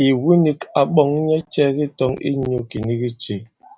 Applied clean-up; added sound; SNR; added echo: none; none; none; none.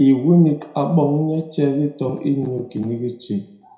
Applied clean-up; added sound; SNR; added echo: none; none; none; reverberation time 0.6 s.